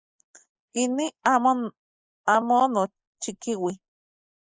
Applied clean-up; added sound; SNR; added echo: neural mask model Resemble Enhance denoiser.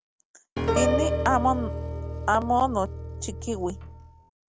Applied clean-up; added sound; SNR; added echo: none; Piano; 1 dB; none.